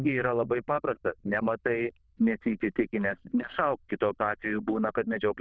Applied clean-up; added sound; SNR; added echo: neural diffusion model UNIVERSE++.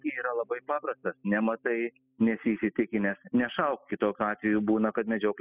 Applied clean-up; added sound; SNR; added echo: classical method spectral subtraction.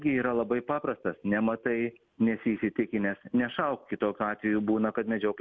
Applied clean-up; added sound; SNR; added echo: none; none; none; none.